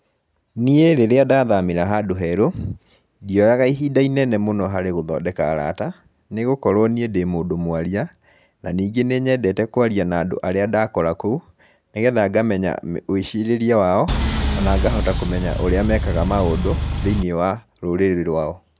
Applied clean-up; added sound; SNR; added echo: none; Engine; 1 dB; none.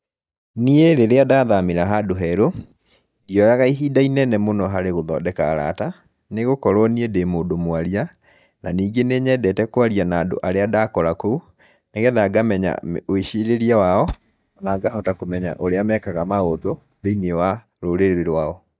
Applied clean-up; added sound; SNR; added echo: neural mask model DeepFilterNet 3.